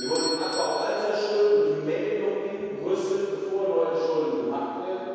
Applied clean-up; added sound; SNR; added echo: none; Bell / Doorbell; 14 dB; reverberation time 2.2 s.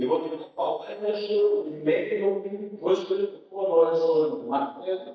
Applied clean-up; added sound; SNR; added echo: neural mask model DeepFilterNet 3.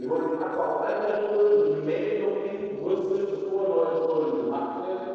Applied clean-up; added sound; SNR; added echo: neural separator model SepFormer DNS4.